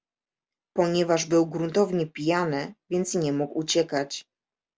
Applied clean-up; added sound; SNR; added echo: none; none; none; none.